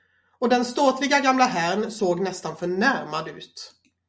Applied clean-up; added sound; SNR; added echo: none; none; none; none.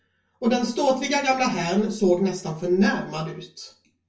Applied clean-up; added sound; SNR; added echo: none; none; none; reverberation time 0.3 s.